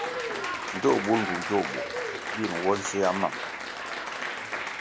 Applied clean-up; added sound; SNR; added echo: none; Applause; 3 dB; none.